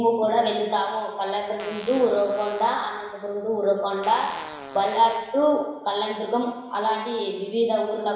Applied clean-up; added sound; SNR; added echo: none; Fart; 16 dB; reverberation time 1.0 s.